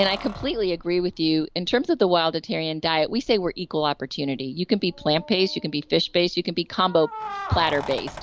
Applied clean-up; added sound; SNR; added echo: none; Keys jangling; 16 dB; none.